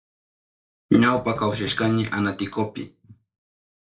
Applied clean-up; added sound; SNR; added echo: neural separator model SepFormer DNS4.